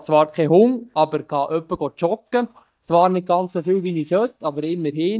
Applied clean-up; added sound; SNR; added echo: neural mask model DeepFilterNet 3.